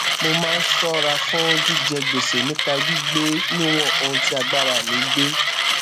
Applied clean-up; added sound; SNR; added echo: none; Mechanisms; -5 dB; none.